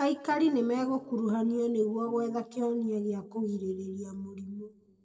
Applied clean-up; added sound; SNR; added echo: neural separator model SepFormer DNS4.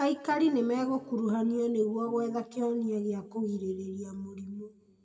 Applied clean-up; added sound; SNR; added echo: none; Piano; 15 dB; reverberation time 1.1 s.